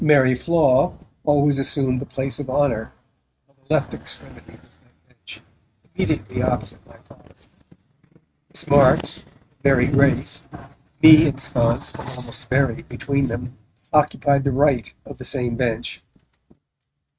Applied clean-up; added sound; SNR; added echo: neural mask model RNNoise.